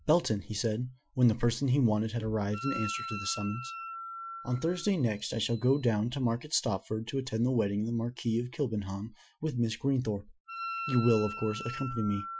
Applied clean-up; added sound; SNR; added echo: classical method Wiener filter.